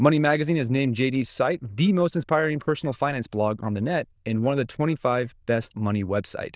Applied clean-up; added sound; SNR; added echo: neural diffusion model UNIVERSE++.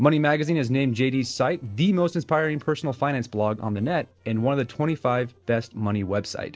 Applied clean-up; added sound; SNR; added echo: neural separator model SepFormer DNS4.